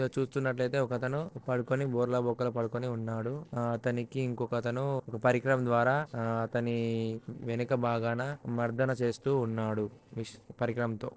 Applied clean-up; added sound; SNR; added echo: neural separator model SepFormer DNS4.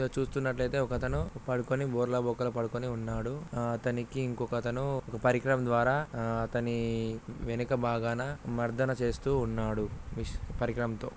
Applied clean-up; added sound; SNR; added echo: none; none; none; none.